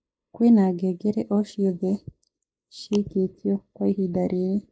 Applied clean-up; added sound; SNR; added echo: neural mask model Resemble Enhance denoiser.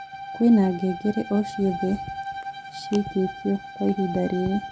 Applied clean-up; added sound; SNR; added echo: none; Bowed string instrument; 11 dB; none.